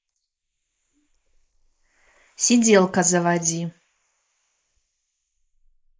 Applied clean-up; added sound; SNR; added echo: neural mask model Resemble Enhance denoiser.